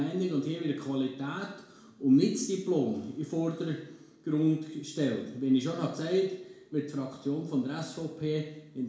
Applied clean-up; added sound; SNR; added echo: none; none; none; reverberation time 0.6 s.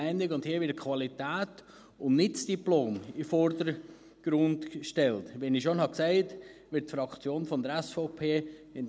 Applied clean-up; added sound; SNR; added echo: none; none; none; none.